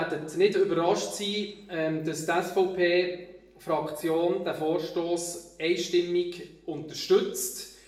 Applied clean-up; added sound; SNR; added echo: none; none; none; reverberation time 0.6 s.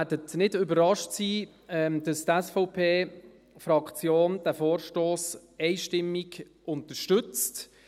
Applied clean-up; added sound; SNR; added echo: none; none; none; none.